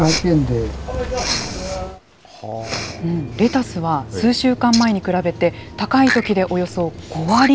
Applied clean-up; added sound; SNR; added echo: none; Respiratory sounds; 10 dB; none.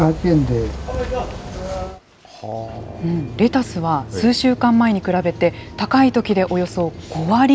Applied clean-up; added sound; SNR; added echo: none; none; none; none.